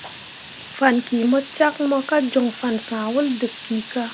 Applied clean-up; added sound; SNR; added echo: none; Fire; 15 dB; none.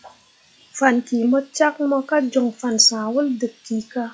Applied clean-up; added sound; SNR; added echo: classical method log-MMSE.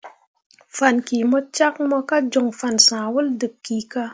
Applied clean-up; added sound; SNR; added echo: none; none; none; none.